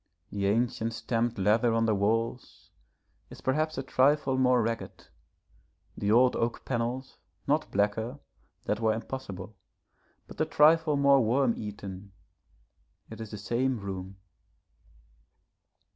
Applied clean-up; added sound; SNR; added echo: none; none; none; none.